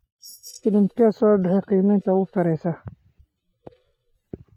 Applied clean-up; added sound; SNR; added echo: neural mask model DeepFilterNet 3.